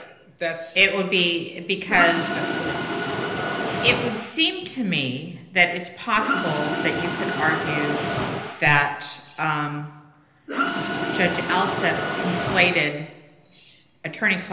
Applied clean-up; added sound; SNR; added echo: none; Mechanisms; 4 dB; reverberation time 0.8 s.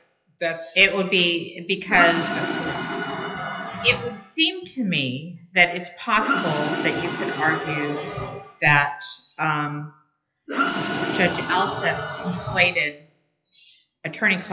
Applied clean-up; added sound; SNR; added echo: classical method WPE with log-MMSE.